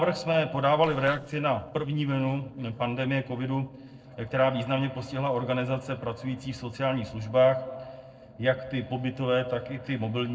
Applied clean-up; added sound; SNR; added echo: neural separator model SepFormer DNS4.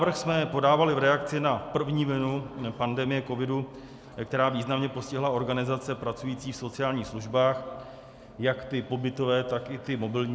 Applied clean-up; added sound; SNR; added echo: none; none; none; none.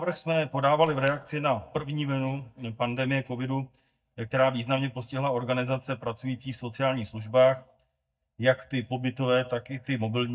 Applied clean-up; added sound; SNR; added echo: neural mask model DeepFilterNet 3.